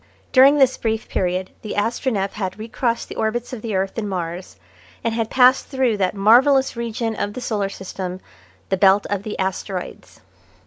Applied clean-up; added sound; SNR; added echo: none; none; none; none.